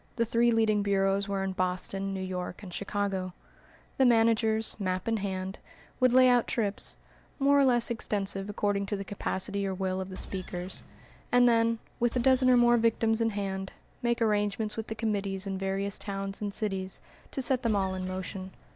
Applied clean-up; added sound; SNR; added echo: none; Engine; 15 dB; none.